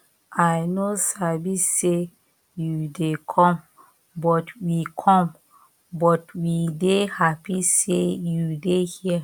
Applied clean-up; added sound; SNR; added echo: none; none; none; none.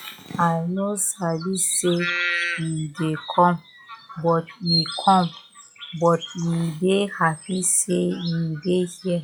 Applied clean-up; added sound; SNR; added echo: classical method log-MMSE.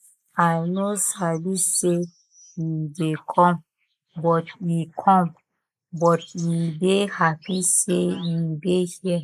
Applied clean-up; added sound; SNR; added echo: neural mask model Resemble Enhance denoiser.